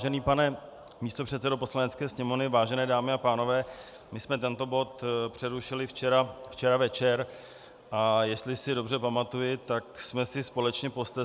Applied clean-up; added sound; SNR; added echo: none; none; none; none.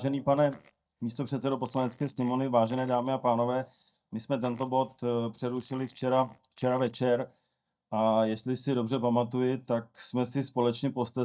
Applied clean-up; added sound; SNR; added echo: neural mask model DeepFilterNet 3.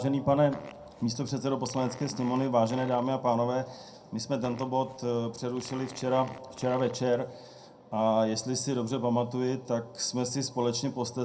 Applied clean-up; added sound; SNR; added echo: none; Fart; 20 dB; reverberation time 0.2 s.